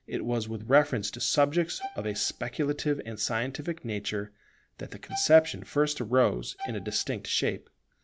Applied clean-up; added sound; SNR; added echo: none; Bowed string instrument; 15 dB; none.